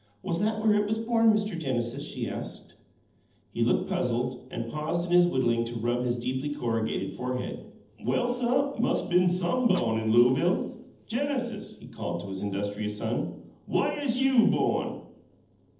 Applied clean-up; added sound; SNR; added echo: neural separator model SepFormer DNS4.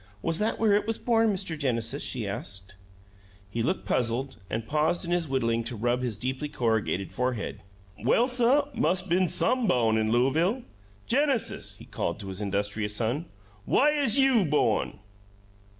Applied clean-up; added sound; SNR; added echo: none; none; none; none.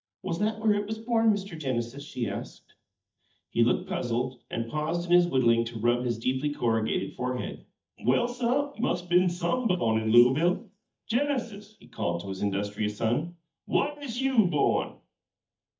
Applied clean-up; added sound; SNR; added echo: neural mask model DeepFilterNet 3.